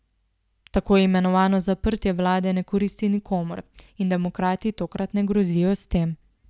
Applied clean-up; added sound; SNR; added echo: none; none; none; none.